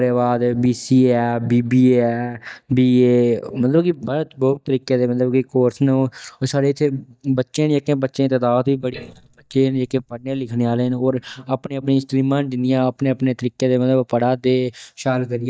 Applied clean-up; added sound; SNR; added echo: neural mask model DeepFilterNet 3.